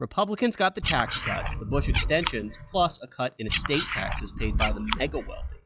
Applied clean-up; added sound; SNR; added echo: classical method log-MMSE.